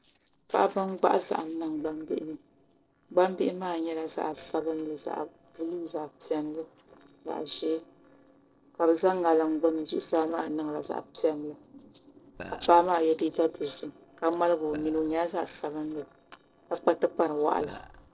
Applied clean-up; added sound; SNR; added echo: neural separator model SepFormer DNS4.